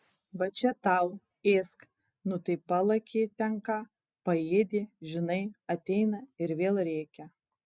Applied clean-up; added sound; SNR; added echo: none; none; none; none.